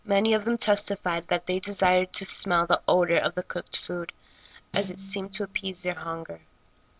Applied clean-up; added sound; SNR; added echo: none; Snare drum; 16 dB; none.